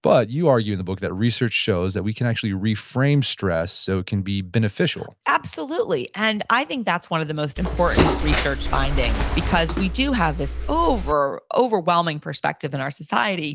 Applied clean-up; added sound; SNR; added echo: none; Bird; 1 dB; none.